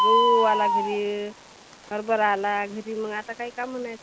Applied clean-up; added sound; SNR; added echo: none; Bird; 1 dB; none.